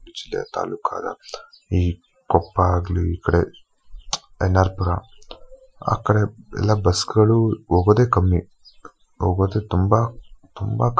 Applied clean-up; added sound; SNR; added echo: classical method Wiener filter.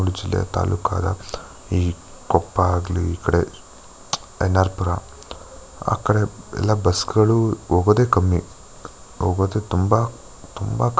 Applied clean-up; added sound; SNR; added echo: none; none; none; none.